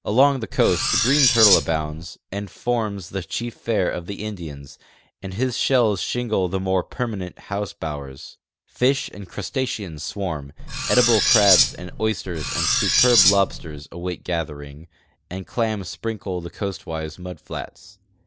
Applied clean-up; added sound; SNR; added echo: none; Cutlery, silverware; -2 dB; none.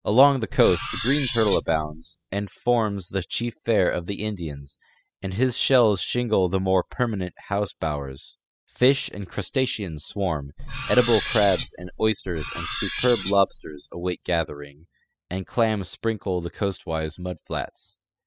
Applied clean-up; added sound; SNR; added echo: classical method spectral subtraction.